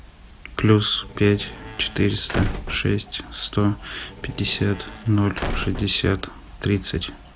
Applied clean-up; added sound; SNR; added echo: none; Squeak / Slam / Wood; 9 dB; none.